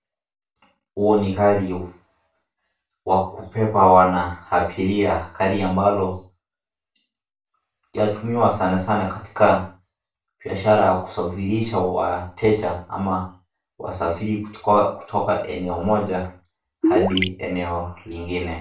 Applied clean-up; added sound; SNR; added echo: none; Gurgling; -2 dB; reverberation time 0.3 s.